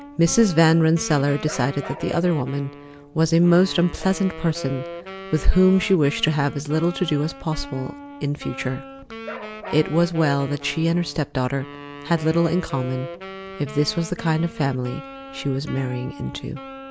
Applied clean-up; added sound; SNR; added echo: none; Bark + Wind instrument, woodwind instrument; 14 dB; none.